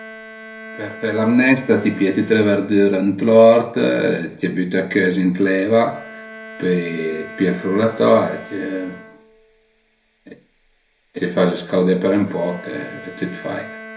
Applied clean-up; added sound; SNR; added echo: none; Bowed string instrument; 20 dB; reverberation time 0.3 s.